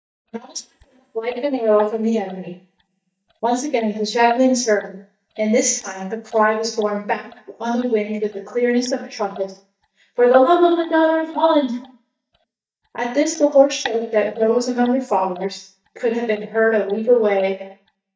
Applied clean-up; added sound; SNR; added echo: neural mask model DeepFilterNet 3.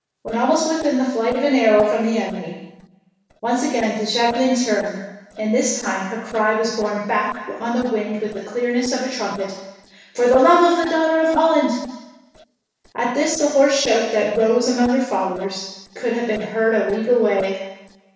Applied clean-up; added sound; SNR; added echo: neural separator model SepFormer DNS4.